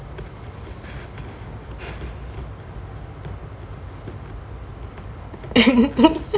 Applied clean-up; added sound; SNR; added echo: none; none; none; none.